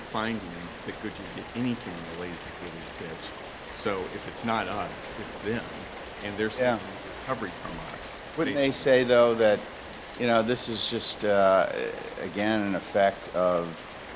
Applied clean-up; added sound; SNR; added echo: none; Rain; 12 dB; none.